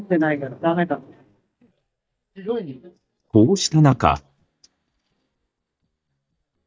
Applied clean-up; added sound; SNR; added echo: neural mask model DeepFilterNet 3.